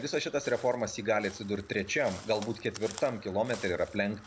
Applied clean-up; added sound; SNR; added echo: none; Crow; 18 dB; none.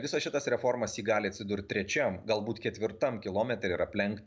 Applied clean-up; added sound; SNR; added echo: none; none; none; none.